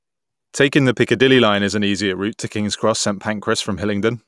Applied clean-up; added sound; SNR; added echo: none; none; none; none.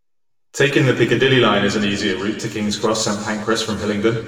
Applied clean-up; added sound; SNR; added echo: none; none; none; reverberation time 2.2 s.